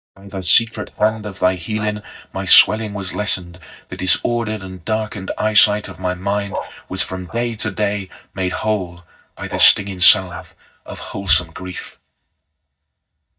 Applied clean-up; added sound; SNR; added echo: neural mask model DeepFilterNet 3.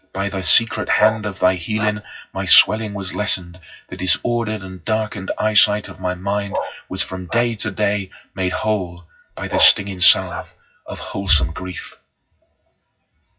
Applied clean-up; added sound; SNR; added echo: classical method WPE with log-MMSE.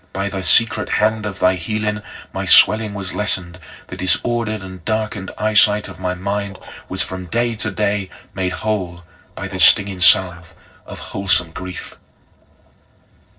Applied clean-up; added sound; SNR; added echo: neural separator model SepFormer DNS4.